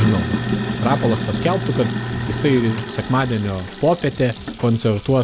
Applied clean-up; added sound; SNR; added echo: none; Sink (filling or washing); 5 dB; none.